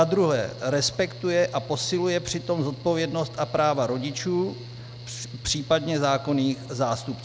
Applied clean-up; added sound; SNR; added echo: none; Mechanical fan; 14 dB; none.